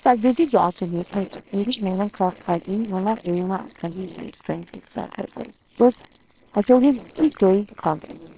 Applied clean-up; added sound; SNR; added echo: neural separator model SepFormer WHAMR!.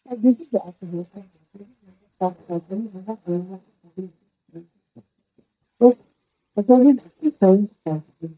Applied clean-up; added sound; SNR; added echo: neural mask model DeepFilterNet 3.